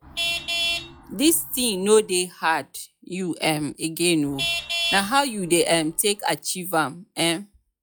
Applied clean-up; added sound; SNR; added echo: classical method log-MMSE.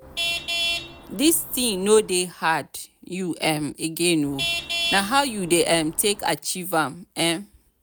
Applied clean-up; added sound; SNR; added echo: none; Traffic noise, roadway noise / Vehicle horn, car horn, honking; 6 dB; none.